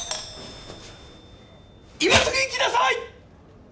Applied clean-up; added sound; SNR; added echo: none; Doorbell; 16 dB; none.